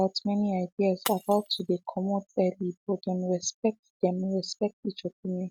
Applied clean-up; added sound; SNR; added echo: none; Shatter; 16 dB; none.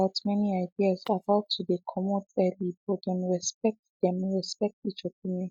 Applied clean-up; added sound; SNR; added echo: neural mask model DeepFilterNet 3.